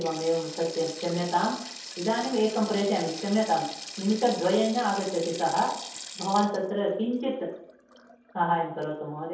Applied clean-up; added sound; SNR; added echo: none; Sink (filling or washing); 14 dB; reverberation time 0.7 s.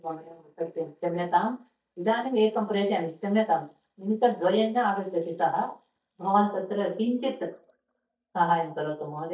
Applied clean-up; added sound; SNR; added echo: neural mask model DeepFilterNet 3.